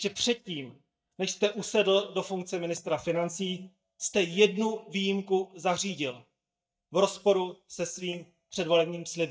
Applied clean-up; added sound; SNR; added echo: neural mask model DeepFilterNet 3.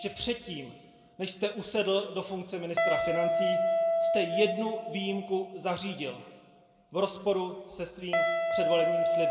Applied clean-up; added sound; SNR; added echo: none; Guitar; -1 dB; reverberation time 1.2 s.